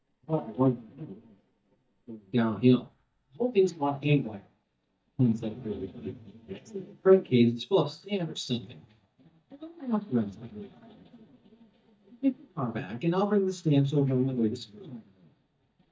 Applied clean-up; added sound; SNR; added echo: neural mask model DeepFilterNet 3.